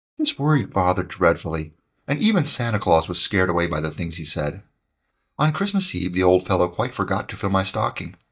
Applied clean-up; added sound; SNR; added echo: neural mask model DeepFilterNet 3.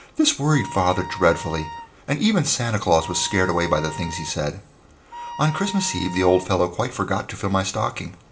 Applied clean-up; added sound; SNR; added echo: none; Wind instrument, woodwind instrument; 13 dB; reverberation time 0.4 s.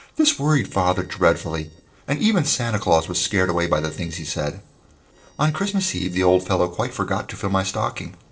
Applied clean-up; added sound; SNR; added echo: neural separator model SepFormer DNS4.